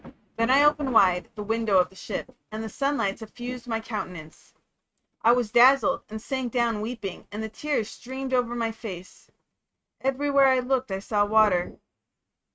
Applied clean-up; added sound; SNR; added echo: neural mask model RNNoise.